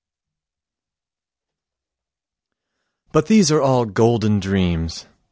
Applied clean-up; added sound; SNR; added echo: none; none; none; none.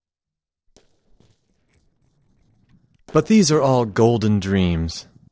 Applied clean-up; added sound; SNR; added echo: neural separator model SepFormer DNS4.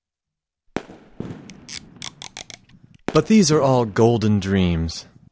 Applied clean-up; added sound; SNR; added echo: none; Packing tape, duct tape + Fireworks; 15 dB; none.